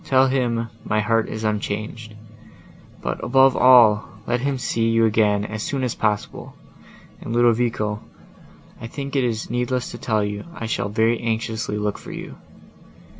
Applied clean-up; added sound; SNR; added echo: none; none; none; none.